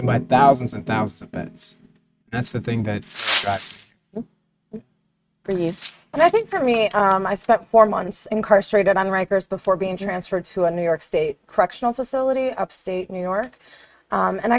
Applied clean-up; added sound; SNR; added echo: neural mask model RNNoise.